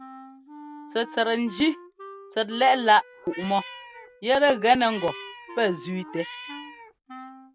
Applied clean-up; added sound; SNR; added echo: none; Meow + Wind instrument, woodwind instrument; 16 dB; none.